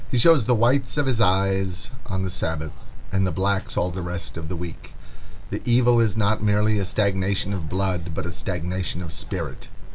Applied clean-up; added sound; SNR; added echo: none; none; none; none.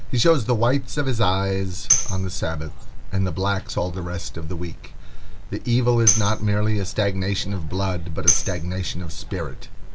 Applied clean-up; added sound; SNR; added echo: none; Tambourine; 6 dB; none.